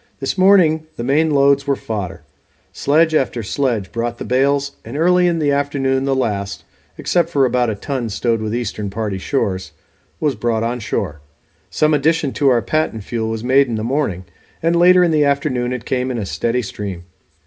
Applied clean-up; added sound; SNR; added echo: none; none; none; reverberation time 0.3 s.